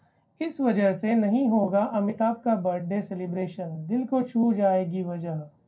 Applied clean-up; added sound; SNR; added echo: none; none; none; reverberation time 0.2 s.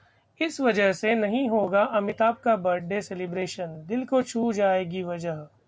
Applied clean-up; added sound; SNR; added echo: none; none; none; none.